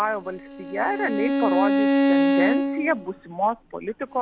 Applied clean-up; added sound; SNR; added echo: none; Bowed string instrument; -3 dB; none.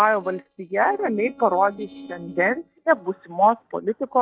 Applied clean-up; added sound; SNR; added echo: neural mask model DeepFilterNet 3.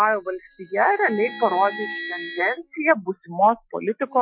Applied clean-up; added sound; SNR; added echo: classical method Wiener filter.